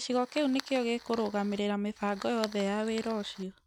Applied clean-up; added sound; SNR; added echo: none; Fire; 16 dB; none.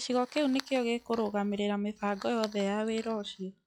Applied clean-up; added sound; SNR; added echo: classical method log-MMSE.